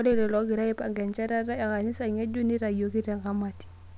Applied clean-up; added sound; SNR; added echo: none; none; none; none.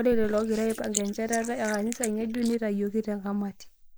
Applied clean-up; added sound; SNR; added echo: neural mask model Resemble Enhance denoiser.